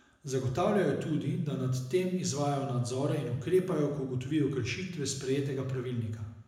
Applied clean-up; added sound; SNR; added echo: none; none; none; reverberation time 0.9 s.